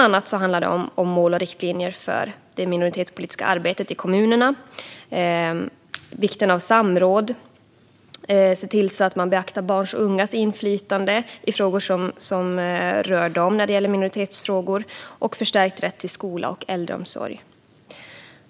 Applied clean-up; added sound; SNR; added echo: none; none; none; none.